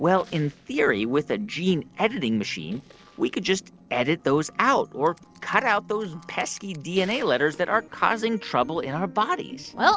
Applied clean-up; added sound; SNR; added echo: neural separator model SepFormer DNS4.